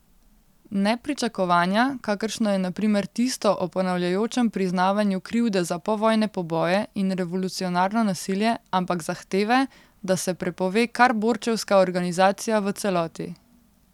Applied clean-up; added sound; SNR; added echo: none; none; none; none.